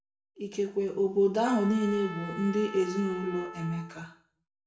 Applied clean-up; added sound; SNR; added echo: none; Trumpet; 14 dB; reverberation time 0.4 s.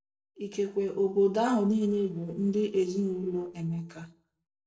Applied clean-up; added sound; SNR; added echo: neural separator model SepFormer DNS4.